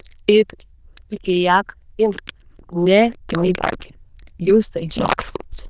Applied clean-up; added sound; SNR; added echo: neural diffusion model UNIVERSE++.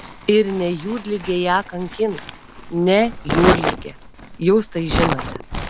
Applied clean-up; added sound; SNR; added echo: none; Crumpling, crinkling; 5 dB; none.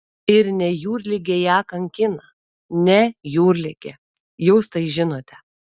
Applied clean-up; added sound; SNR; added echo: none; none; none; none.